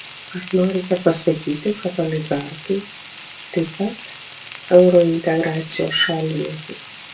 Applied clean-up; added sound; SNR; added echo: none; Frying (food); 17 dB; reverberation time 0.2 s.